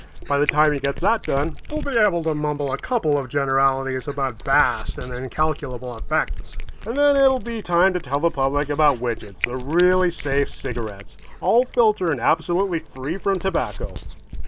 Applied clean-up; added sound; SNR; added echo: none; Cat; 8 dB; none.